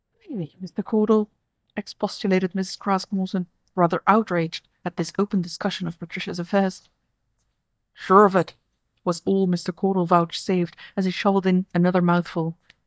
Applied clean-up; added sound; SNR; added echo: neural mask model DeepFilterNet 3.